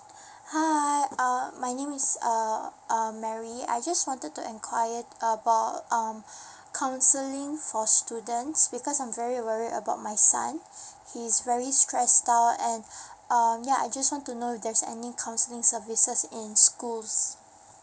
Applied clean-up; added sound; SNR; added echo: none; none; none; none.